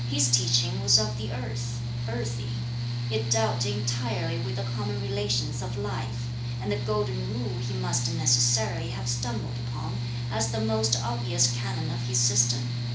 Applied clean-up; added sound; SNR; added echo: none; Mechanical fan; -1 dB; reverberation time 0.4 s.